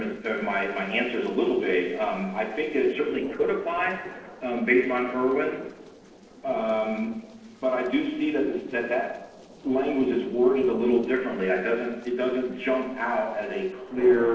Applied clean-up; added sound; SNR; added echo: neural separator model SepFormer DNS4.